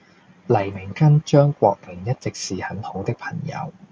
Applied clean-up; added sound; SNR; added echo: none; none; none; none.